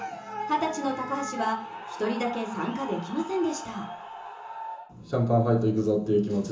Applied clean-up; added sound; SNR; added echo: none; none; none; reverberation time 0.8 s.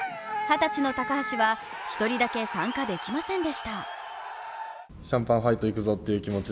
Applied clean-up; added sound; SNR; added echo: none; none; none; none.